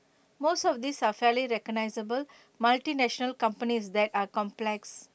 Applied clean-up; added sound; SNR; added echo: none; none; none; none.